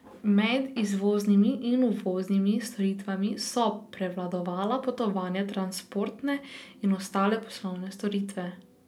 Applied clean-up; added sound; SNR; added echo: none; none; none; none.